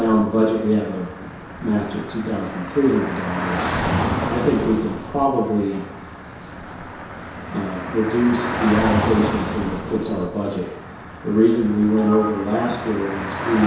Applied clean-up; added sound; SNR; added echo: none; Traffic noise, roadway noise / Car; 7 dB; reverberation time 0.7 s.